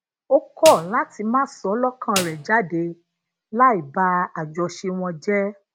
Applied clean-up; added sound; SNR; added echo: none; Snare drum; 12 dB; none.